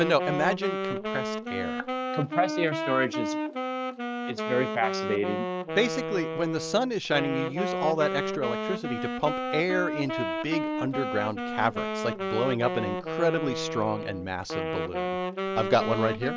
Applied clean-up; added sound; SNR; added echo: none; Wind instrument, woodwind instrument; 2 dB; none.